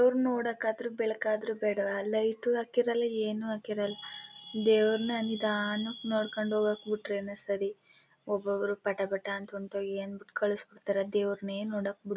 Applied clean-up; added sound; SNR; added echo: none; none; none; none.